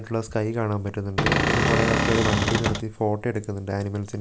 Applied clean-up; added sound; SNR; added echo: none; Cupboard open or close / Door; -4 dB; none.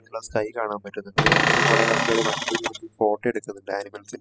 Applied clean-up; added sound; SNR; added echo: classical method spectral subtraction.